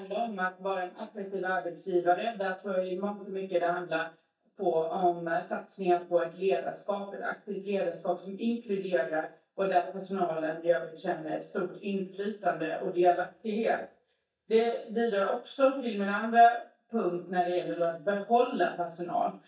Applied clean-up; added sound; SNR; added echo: neural mask model DeepFilterNet 3.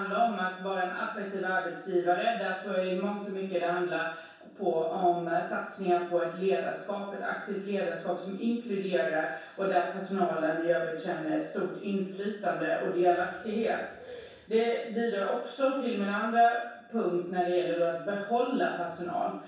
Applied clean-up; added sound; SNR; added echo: none; Bird; 19 dB; reverberation time 0.7 s.